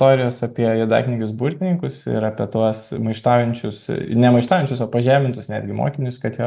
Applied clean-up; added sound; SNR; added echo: none; none; none; none.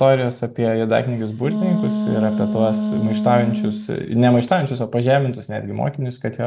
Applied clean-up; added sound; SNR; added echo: none; Wind instrument, woodwind instrument; 3 dB; none.